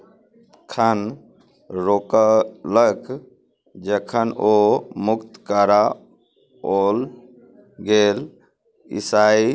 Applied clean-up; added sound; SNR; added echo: none; none; none; none.